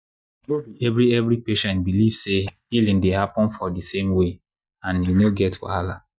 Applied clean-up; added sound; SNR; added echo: neural mask model DeepFilterNet 3.